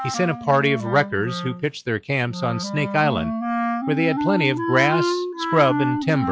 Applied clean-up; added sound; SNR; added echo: classical method log-MMSE.